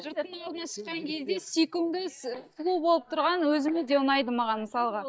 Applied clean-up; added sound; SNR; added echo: neural mask model DeepFilterNet 3.